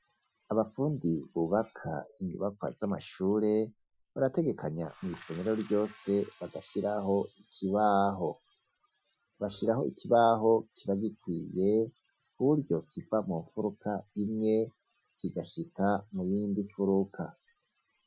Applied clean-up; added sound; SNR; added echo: classical method Wiener filter.